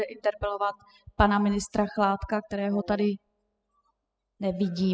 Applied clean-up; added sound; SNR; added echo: classical method spectral subtraction.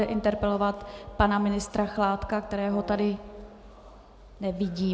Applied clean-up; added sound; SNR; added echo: none; Brass instrument; 15 dB; none.